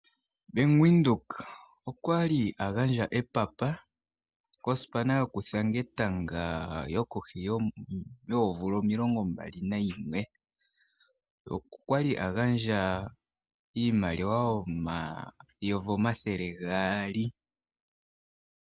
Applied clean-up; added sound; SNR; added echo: none; none; none; none.